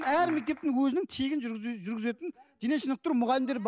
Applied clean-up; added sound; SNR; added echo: none; none; none; none.